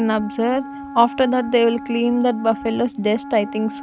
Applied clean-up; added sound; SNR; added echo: none; Wind instrument, woodwind instrument; 13 dB; none.